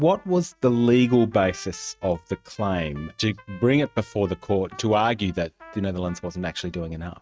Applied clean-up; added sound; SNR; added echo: neural mask model RNNoise.